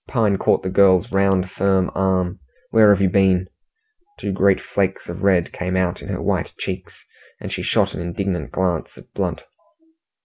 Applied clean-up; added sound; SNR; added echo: none; none; none; none.